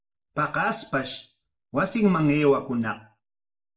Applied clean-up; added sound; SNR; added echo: none; none; none; reverberation time 0.4 s.